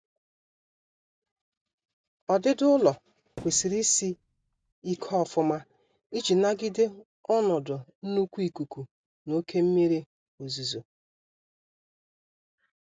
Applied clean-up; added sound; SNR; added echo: none; Thump, thud; 19 dB; none.